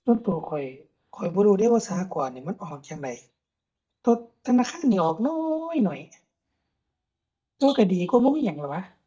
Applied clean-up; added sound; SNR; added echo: neural mask model DeepFilterNet 3.